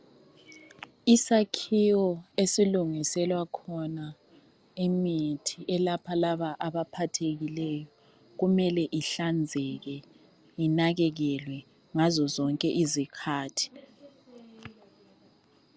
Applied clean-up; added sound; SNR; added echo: none; none; none; none.